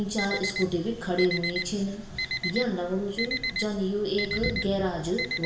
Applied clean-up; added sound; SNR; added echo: none; Alarm; 5 dB; reverberation time 0.8 s.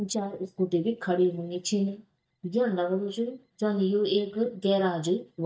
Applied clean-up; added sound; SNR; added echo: neural mask model DeepFilterNet 3.